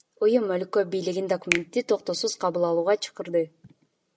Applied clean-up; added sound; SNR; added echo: none; Finger snapping; 10 dB; none.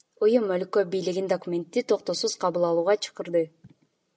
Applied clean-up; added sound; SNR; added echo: none; none; none; none.